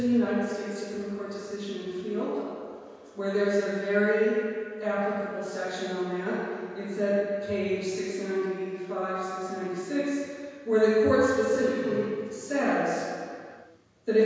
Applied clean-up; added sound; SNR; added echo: none; none; none; reverberation time 1.9 s.